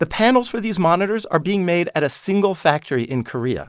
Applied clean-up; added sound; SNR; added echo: neural mask model Resemble Enhance denoiser.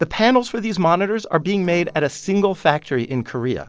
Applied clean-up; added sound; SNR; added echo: neural separator model SepFormer DNS4.